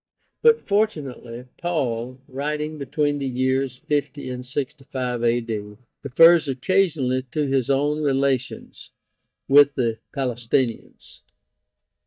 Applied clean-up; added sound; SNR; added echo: neural mask model DeepFilterNet 3.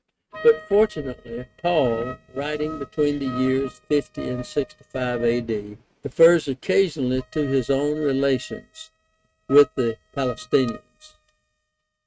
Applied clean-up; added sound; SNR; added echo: neural mask model RNNoise.